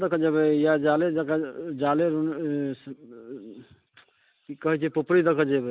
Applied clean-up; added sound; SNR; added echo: none; none; none; none.